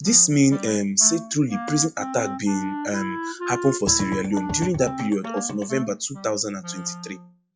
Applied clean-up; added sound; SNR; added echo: classical method log-MMSE.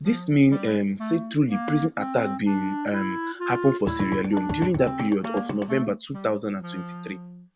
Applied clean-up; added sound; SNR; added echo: none; Drum / Drum kit + Wind instrument, woodwind instrument; 9 dB; none.